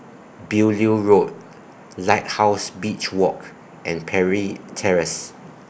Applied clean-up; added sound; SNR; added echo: none; none; none; none.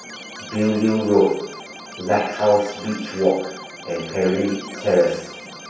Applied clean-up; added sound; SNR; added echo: none; Keyboard (musical); 16 dB; reverberation time 0.7 s.